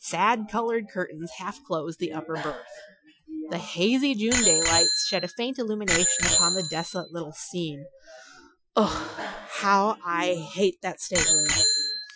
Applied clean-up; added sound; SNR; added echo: classical method Wiener filter.